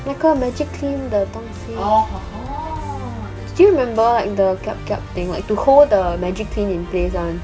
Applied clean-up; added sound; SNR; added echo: none; Musical instrument; 13 dB; none.